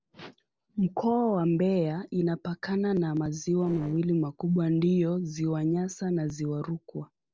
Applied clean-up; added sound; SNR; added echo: neural separator model SepFormer DNS4.